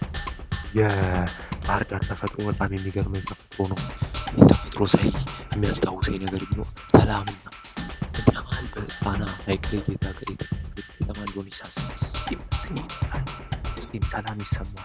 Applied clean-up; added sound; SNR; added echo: none; Percussion; 5 dB; none.